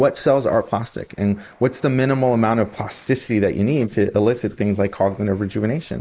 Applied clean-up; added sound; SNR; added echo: neural mask model Resemble Enhance denoiser.